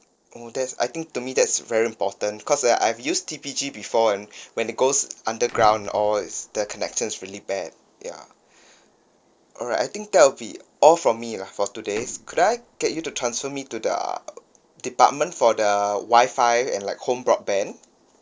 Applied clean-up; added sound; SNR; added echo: neural separator model SepFormer DNS4.